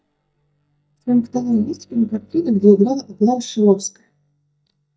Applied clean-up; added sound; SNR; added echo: neural mask model DeepFilterNet 3.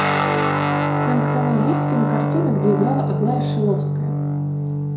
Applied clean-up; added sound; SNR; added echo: none; Guitar; -4 dB; reverberation time 0.5 s.